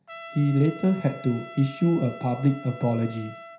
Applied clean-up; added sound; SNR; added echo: none; Trumpet; 17 dB; reverberation time 0.5 s.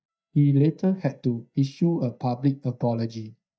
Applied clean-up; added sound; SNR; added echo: neural mask model DeepFilterNet 3.